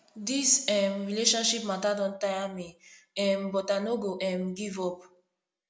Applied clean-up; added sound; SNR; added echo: none; none; none; none.